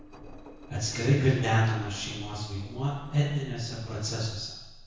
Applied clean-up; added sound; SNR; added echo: none; Engine; 17 dB; reverberation time 1.0 s.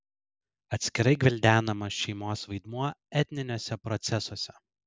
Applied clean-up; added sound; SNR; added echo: none; none; none; none.